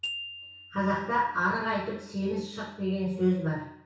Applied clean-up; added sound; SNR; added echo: none; Glockenspiel; 15 dB; reverberation time 0.6 s.